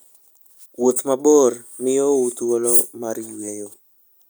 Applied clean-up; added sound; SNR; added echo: none; none; none; none.